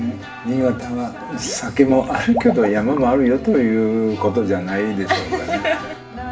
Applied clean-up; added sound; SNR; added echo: none; Liquid; 13 dB; reverberation time 0.4 s.